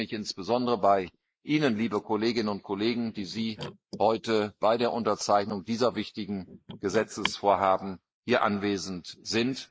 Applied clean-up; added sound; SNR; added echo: neural mask model Resemble Enhance denoiser.